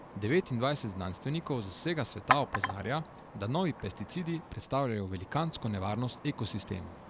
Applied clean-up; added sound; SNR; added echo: none; Chink, clink; 1 dB; none.